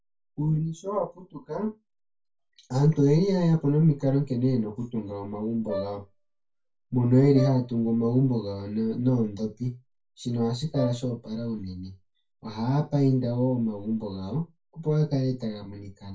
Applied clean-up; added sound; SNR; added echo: none; Brass instrument; 13 dB; reverberation time 0.2 s.